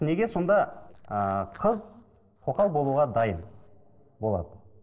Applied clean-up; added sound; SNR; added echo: neural separator model SepFormer DNS4.